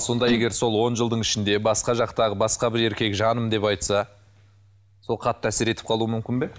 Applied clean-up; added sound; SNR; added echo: none; none; none; none.